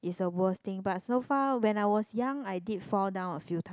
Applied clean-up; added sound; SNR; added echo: none; none; none; none.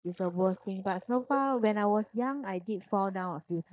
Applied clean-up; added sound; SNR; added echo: neural mask model DeepFilterNet 3.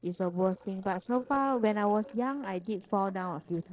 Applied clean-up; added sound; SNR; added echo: neural separator model SepFormer DNS4.